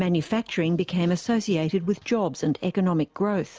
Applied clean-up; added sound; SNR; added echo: none; none; none; none.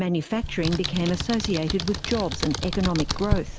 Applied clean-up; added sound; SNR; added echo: none; Computer keyboard; 4 dB; none.